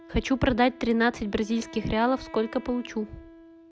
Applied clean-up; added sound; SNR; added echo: none; Wind instrument, woodwind instrument; 19 dB; none.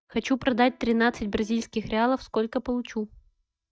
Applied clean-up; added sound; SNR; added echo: neural mask model DeepFilterNet 3.